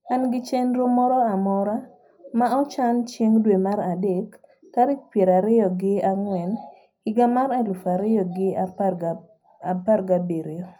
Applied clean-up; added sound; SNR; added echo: none; none; none; reverberation time 0.4 s.